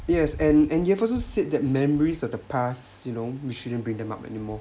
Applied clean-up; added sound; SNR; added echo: none; none; none; none.